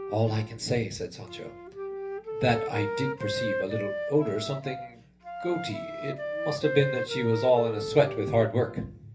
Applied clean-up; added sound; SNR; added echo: none; Wind instrument, woodwind instrument; 6 dB; reverberation time 0.3 s.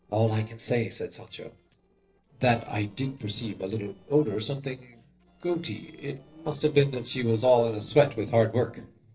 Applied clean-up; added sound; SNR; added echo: neural separator model SepFormer DNS4.